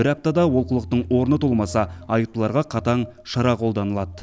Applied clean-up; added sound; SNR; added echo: none; Telephone; 16 dB; none.